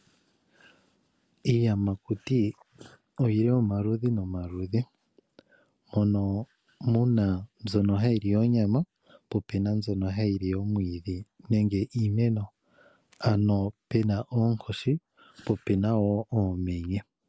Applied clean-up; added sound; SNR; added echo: none; none; none; none.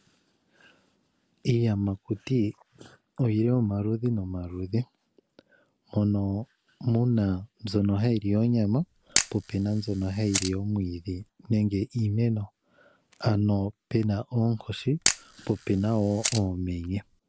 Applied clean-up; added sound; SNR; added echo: none; Camera; 6 dB; none.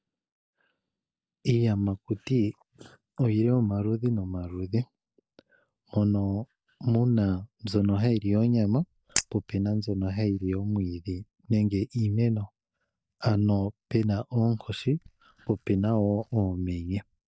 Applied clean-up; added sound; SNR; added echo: neural mask model DeepFilterNet 3.